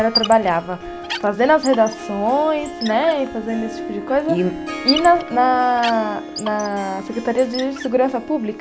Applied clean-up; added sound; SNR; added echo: none; Squeak + Harp; 9 dB; none.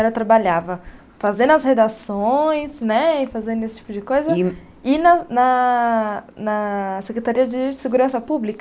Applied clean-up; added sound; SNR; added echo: none; none; none; none.